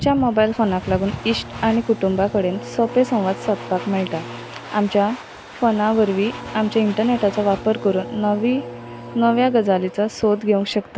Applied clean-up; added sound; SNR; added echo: none; Domestic sounds, home sounds + Bowed string instrument; 16 dB; none.